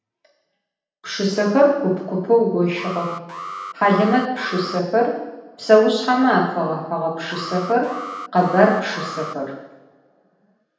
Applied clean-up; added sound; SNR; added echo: none; Alarm; 14 dB; reverberation time 0.9 s.